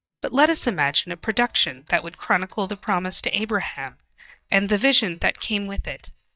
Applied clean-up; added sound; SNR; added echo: neural mask model DeepFilterNet 3.